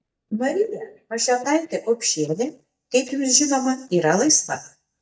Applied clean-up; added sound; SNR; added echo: neural mask model DeepFilterNet 3.